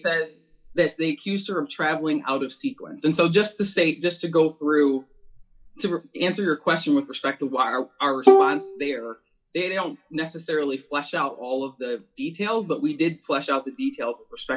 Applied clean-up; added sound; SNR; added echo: classical method log-MMSE.